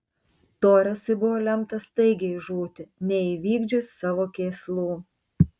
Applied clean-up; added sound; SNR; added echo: none; none; none; none.